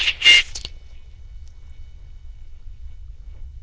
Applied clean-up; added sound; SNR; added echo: neural diffusion model UNIVERSE++.